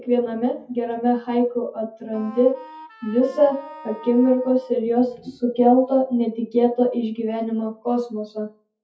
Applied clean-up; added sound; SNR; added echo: classical method WPE with log-MMSE.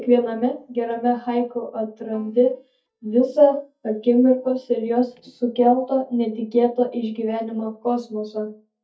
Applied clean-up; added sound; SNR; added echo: neural mask model DeepFilterNet 3.